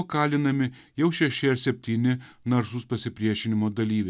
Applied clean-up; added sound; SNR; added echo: none; none; none; none.